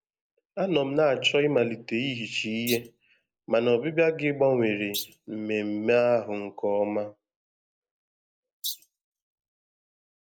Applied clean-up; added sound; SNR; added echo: neural mask model Resemble Enhance denoiser.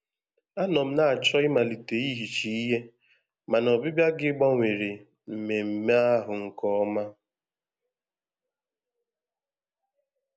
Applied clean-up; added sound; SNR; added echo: none; none; none; none.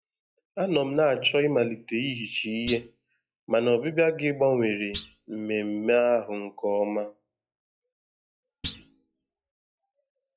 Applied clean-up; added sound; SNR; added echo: classical method log-MMSE.